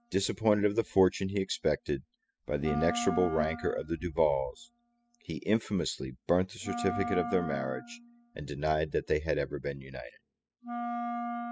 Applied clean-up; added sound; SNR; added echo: classical method spectral subtraction.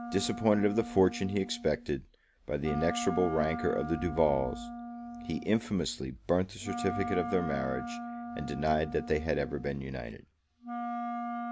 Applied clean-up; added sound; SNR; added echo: none; Wind instrument, woodwind instrument; 8 dB; none.